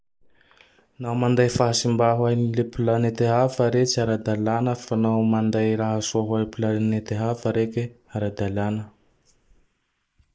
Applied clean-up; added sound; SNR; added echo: neural mask model Resemble Enhance denoiser.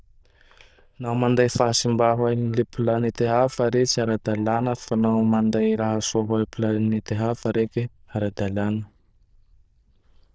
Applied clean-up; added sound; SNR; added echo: neural diffusion model UNIVERSE++.